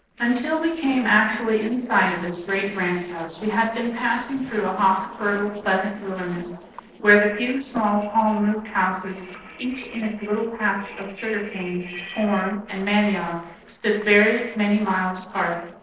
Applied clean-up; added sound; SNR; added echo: neural separator model SepFormer DNS4.